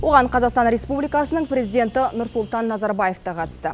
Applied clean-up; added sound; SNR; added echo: none; Bird vocalization, bird call, bird song; 17 dB; none.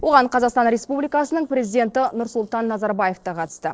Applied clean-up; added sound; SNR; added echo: neural separator model SepFormer DNS4.